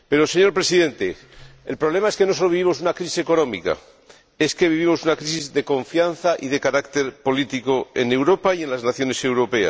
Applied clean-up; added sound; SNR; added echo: none; none; none; none.